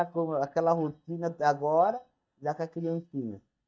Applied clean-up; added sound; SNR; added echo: neural mask model DeepFilterNet 3.